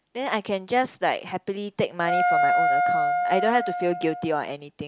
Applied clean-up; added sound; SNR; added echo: none; Wind instrument, woodwind instrument; -3 dB; none.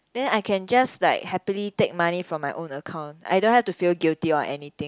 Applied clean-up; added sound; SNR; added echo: none; none; none; none.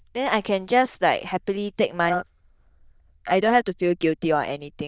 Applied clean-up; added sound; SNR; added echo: neural diffusion model UNIVERSE++.